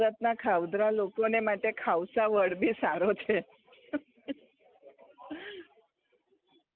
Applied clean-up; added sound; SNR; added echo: none; none; none; none.